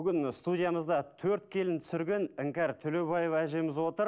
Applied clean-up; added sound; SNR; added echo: none; none; none; none.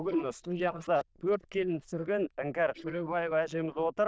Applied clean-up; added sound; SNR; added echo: neural diffusion model UNIVERSE++.